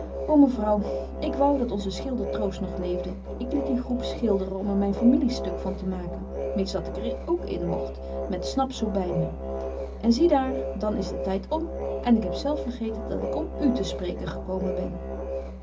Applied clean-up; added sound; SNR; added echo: none; Musical instrument; 5 dB; reverberation time 0.4 s.